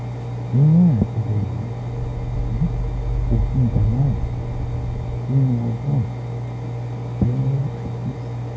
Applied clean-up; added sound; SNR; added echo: none; Thunder / Wind + Engine; 3 dB; none.